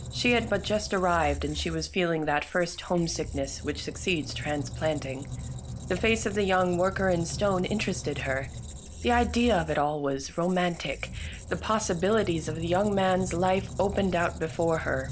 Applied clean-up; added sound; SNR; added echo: none; Squeak; 10 dB; none.